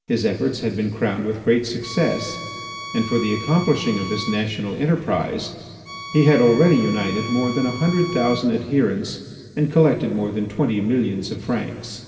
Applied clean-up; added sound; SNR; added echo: none; Bowed string instrument; 13 dB; reverberation time 3.0 s.